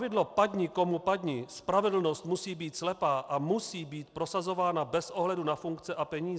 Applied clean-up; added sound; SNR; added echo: none; none; none; none.